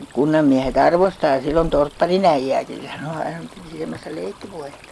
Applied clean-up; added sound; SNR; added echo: none; Stream; 18 dB; none.